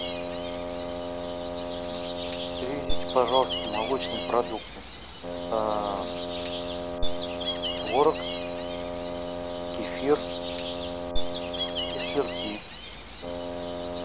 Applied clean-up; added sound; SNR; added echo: none; Wind instrument, woodwind instrument + Gull, seagull; -2 dB; none.